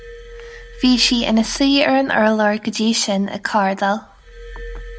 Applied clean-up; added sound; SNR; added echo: none; Glass; 19 dB; none.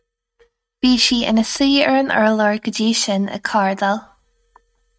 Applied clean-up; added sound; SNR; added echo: neural mask model RNNoise.